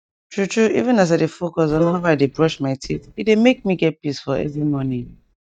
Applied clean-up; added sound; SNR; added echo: neural mask model DeepFilterNet 3.